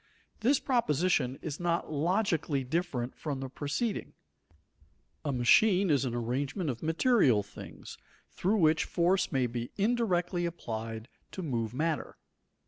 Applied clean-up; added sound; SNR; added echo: none; none; none; none.